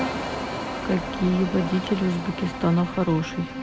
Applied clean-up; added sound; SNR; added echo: none; Bowed string instrument + Engine; 6 dB; none.